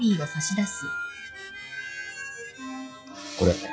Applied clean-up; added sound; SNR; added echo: classical method log-MMSE.